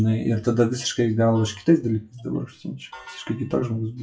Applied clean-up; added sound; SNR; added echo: classical method WPE with log-MMSE.